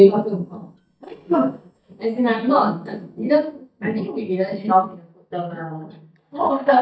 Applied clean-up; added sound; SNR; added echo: neural mask model DeepFilterNet 3.